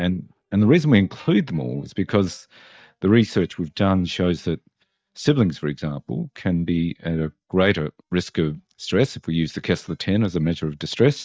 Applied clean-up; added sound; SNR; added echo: neural mask model DeepFilterNet 3.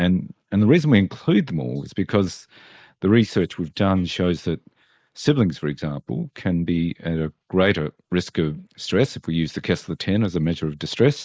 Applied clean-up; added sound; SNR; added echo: neural mask model Resemble Enhance denoiser.